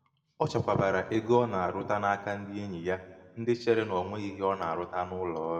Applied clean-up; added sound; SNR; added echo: none; none; none; reverberation time 1.2 s.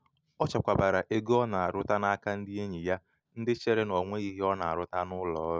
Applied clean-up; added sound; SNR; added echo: none; none; none; none.